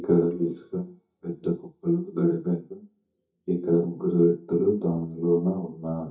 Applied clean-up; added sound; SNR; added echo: neural mask model DeepFilterNet 3.